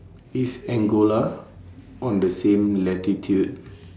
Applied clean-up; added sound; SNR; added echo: none; none; none; none.